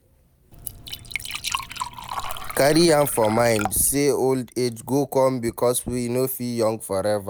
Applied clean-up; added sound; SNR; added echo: none; Liquid; 9 dB; none.